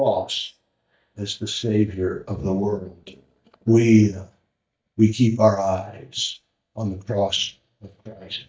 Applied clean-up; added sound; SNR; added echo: neural mask model DeepFilterNet 3.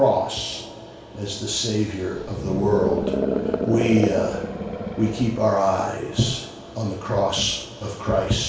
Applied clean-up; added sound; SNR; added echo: none; Animal; 2 dB; reverberation time 0.4 s.